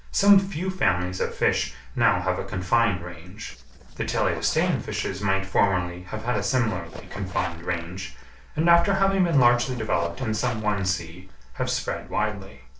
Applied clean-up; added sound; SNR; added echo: neural separator model SepFormer DNS4.